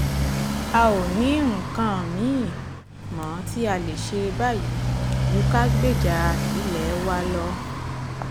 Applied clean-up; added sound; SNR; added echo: none; Motorcycle; 0 dB; none.